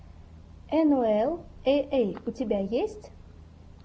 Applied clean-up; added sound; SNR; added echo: none; none; none; none.